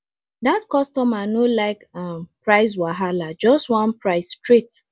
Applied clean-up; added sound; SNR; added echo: none; none; none; none.